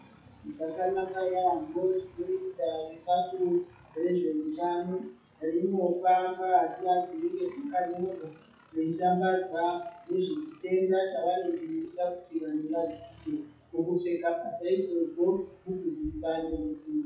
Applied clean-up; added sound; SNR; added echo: classical method WPE with log-MMSE.